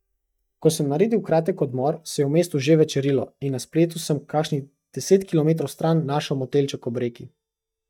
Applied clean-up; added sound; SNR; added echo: neural mask model DeepFilterNet 3.